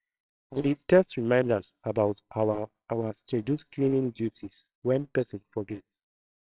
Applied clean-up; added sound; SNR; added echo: neural separator model SepFormer WHAMR!.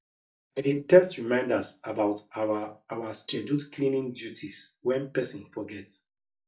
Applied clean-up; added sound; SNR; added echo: neural mask model DeepFilterNet 3.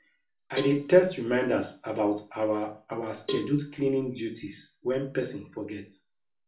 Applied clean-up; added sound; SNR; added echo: none; Cowbell; 14 dB; reverberation time 0.3 s.